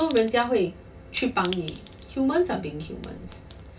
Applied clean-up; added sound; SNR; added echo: none; Chink, clink; 18 dB; reverberation time 0.2 s.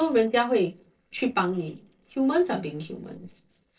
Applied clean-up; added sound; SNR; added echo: neural separator model SepFormer DNS4.